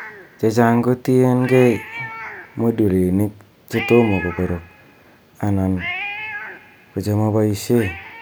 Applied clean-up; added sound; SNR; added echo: none; Cat; 14 dB; none.